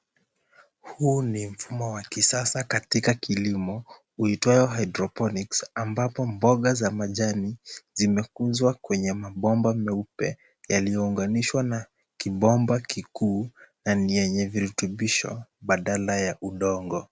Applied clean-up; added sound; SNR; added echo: none; none; none; none.